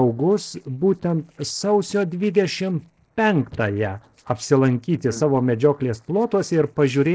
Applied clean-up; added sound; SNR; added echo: neural separator model SepFormer DNS4.